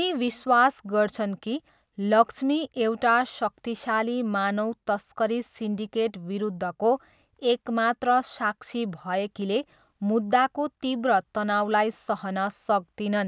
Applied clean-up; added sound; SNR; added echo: none; none; none; none.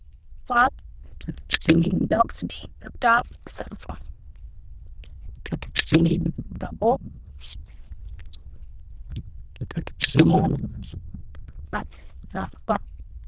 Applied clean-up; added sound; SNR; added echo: neural diffusion model UNIVERSE++.